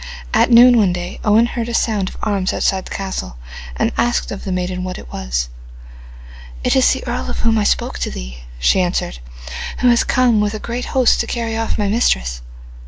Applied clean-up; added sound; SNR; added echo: none; none; none; none.